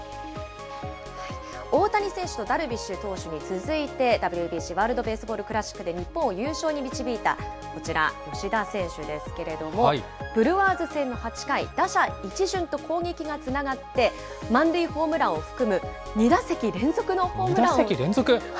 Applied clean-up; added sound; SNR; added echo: none; none; none; none.